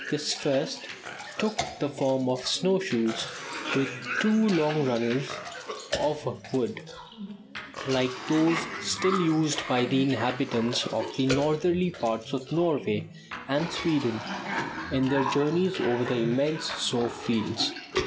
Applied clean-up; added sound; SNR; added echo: none; Cough; 8 dB; none.